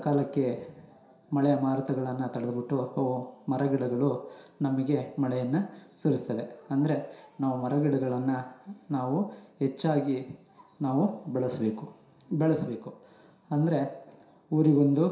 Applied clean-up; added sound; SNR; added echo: none; none; none; reverberation time 0.7 s.